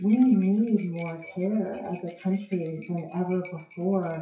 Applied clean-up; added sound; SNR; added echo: classical method WPE with log-MMSE.